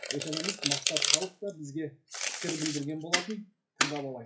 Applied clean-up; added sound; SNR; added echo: classical method WPE with log-MMSE.